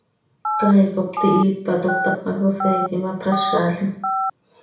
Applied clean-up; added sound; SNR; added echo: none; Telephone; 5 dB; reverberation time 0.6 s.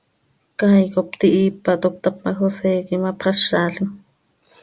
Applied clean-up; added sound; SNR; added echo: none; none; none; none.